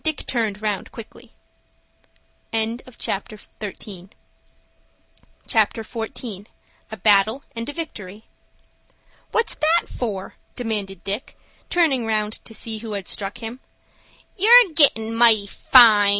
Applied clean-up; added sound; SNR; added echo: none; none; none; none.